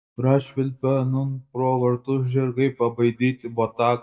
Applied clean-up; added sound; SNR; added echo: neural mask model DeepFilterNet 3.